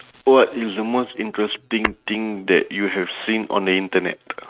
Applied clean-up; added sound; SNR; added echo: neural mask model RNNoise.